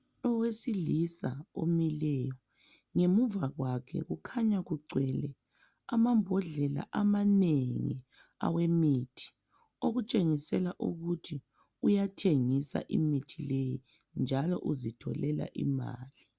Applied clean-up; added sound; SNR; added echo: none; none; none; none.